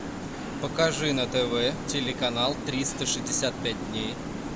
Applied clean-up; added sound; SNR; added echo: none; none; none; none.